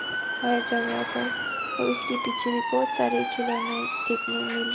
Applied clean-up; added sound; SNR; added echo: none; Motor vehicle (road) / Siren; 1 dB; none.